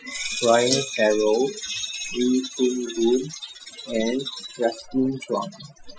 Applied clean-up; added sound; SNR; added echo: classical method Wiener filter.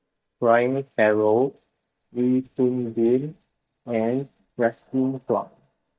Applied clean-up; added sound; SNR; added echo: neural mask model DeepFilterNet 3.